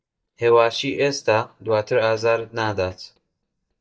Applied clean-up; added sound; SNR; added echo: neural mask model DeepFilterNet 3.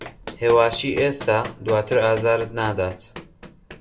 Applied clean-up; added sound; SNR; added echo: none; Run; 15 dB; reverberation time 0.3 s.